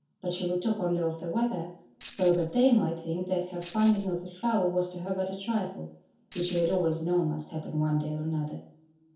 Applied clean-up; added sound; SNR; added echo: none; Tambourine; 3 dB; reverberation time 0.6 s.